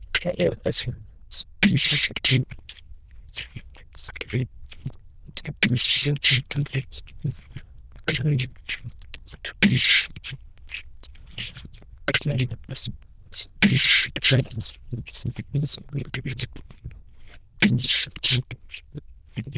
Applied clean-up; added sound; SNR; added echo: neural diffusion model UNIVERSE++.